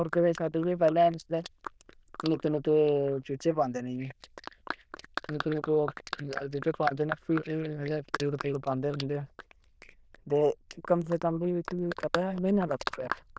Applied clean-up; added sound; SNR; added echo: neural diffusion model UNIVERSE++.